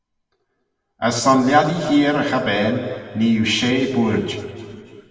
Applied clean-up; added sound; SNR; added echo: none; none; none; reverberation time 2.1 s.